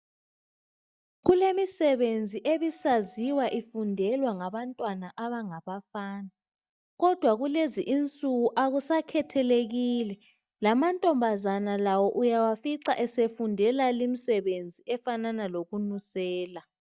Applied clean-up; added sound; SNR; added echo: neural mask model DeepFilterNet 3.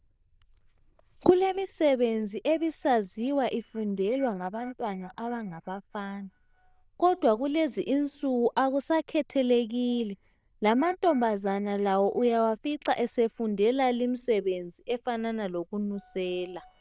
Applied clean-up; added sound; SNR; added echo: neural diffusion model UNIVERSE++.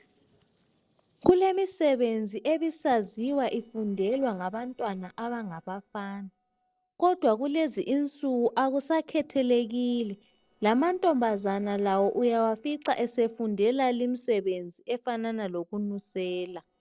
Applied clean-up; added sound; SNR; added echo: neural separator model SepFormer DNS4.